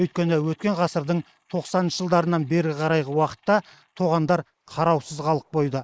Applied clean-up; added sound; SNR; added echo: neural mask model Resemble Enhance denoiser.